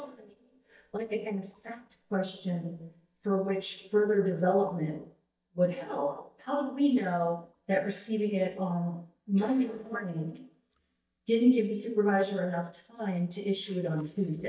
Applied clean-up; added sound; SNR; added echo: neural mask model DeepFilterNet 3.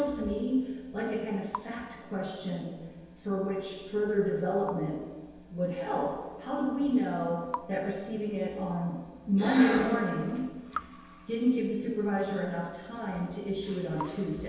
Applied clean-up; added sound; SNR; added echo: none; Raindrop / Drip; 18 dB; reverberation time 1.2 s.